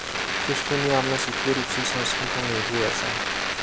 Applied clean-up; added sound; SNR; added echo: none; Telephone; -2 dB; none.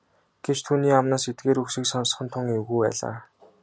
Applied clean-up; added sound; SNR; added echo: none; none; none; none.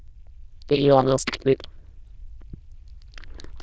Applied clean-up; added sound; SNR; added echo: neural diffusion model UNIVERSE++.